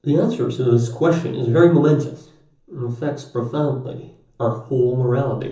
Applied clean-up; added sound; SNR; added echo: none; none; none; reverberation time 0.7 s.